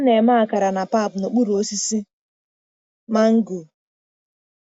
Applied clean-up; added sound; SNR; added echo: none; none; none; none.